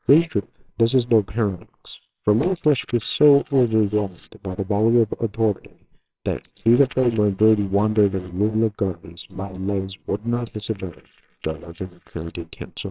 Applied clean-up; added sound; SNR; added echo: neural separator model SepFormer WHAMR!.